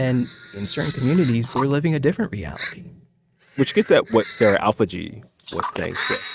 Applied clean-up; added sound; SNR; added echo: neural mask model RNNoise.